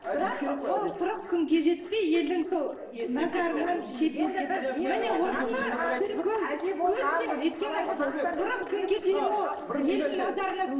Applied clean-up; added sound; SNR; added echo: neural separator model SepFormer DNS4.